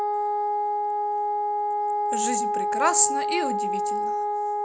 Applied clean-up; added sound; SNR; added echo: none; Wind instrument, woodwind instrument; -5 dB; none.